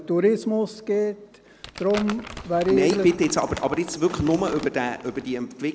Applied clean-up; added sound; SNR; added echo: none; Crumpling, crinkling; 15 dB; none.